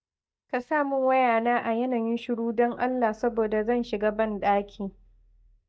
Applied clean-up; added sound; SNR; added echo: neural mask model DeepFilterNet 3.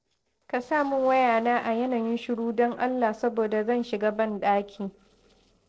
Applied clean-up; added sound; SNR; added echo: neural separator model SepFormer DNS4.